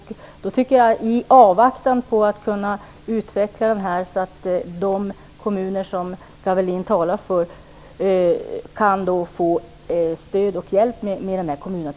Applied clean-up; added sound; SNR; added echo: none; none; none; none.